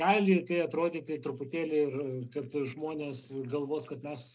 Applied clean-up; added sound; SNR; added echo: neural mask model Resemble Enhance denoiser.